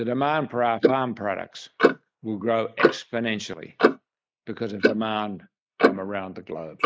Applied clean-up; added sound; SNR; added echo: neural mask model Resemble Enhance denoiser.